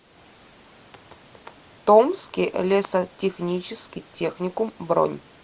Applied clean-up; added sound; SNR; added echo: none; none; none; none.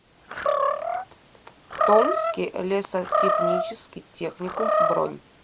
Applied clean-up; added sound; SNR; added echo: none; Animal; -3 dB; none.